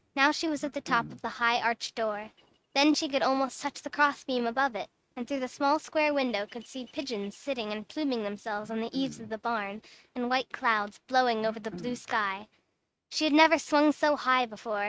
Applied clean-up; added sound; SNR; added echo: neural mask model RNNoise.